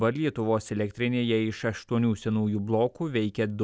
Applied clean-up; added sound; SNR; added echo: none; none; none; none.